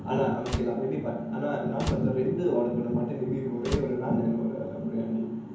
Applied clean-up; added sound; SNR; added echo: none; Slam; 10 dB; reverberation time 0.9 s.